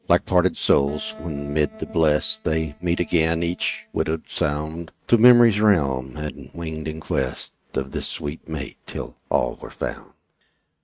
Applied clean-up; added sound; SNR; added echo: neural mask model RNNoise.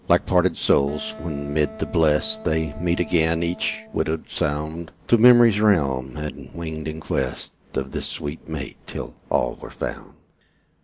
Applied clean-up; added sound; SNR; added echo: none; Wind instrument, woodwind instrument; 17 dB; none.